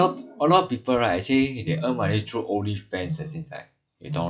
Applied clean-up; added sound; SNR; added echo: classical method log-MMSE.